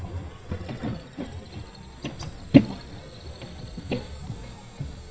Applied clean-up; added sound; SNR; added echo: neural mask model DeepFilterNet 3.